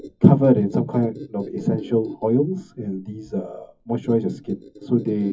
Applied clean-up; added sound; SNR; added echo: classical method WPE with log-MMSE.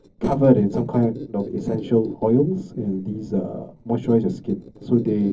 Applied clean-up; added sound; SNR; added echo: neural separator model SepFormer DNS4.